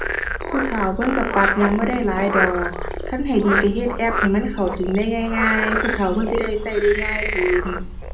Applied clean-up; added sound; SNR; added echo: none; Frog; 3 dB; reverberation time 0.5 s.